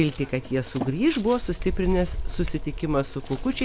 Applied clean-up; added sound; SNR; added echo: none; Scissors; 6 dB; none.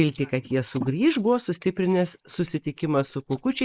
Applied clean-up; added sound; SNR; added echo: neural mask model Resemble Enhance denoiser.